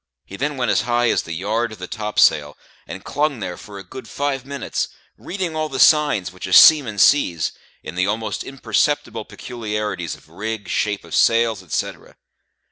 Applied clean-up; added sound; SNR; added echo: none; none; none; none.